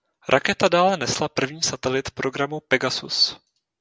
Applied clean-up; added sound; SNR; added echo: none; none; none; none.